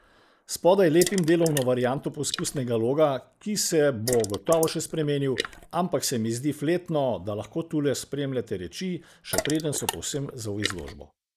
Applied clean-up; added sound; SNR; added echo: neural mask model Resemble Enhance denoiser.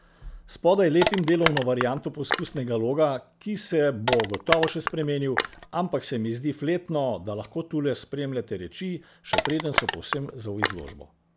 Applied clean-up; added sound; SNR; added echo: none; Crushing; 2 dB; none.